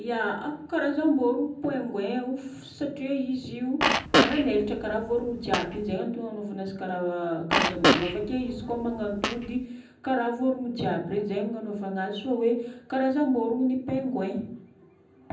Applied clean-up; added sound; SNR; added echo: none; Fart; -1 dB; reverberation time 0.6 s.